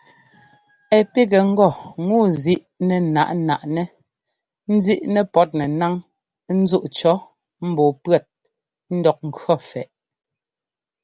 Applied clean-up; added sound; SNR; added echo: none; none; none; none.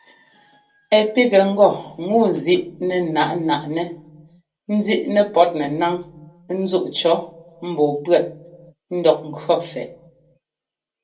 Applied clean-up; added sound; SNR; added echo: none; none; none; reverberation time 0.2 s.